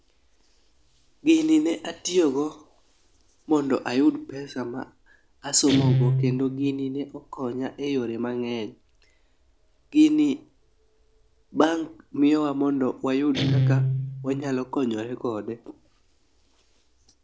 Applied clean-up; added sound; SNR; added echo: none; Guitar; 6 dB; none.